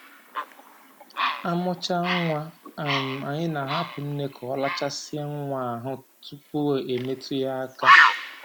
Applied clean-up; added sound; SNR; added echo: none; Bird; -3 dB; none.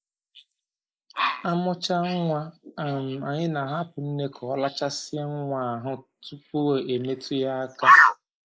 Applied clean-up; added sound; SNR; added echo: neural mask model Resemble Enhance denoiser.